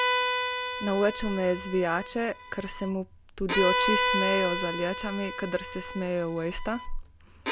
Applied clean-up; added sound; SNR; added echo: none; Bowed string instrument; 2 dB; none.